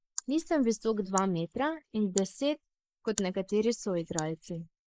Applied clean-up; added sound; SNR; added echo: neural mask model Resemble Enhance denoiser.